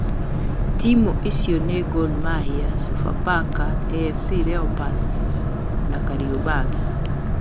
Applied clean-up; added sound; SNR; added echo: none; Boat, Water vehicle; -4 dB; none.